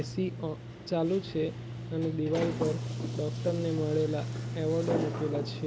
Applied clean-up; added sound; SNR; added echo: none; Sliding door; 4 dB; none.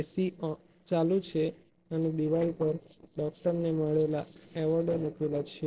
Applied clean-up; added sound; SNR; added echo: neural separator model SepFormer DNS4.